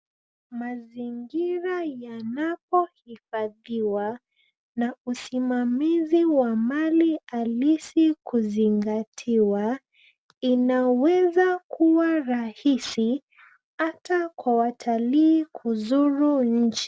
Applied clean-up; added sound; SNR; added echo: none; none; none; none.